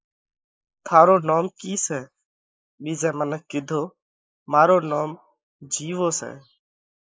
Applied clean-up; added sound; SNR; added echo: neural mask model Resemble Enhance denoiser.